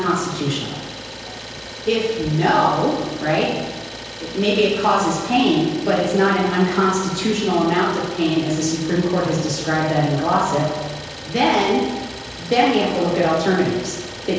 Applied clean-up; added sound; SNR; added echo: none; Idling; 14 dB; reverberation time 1.2 s.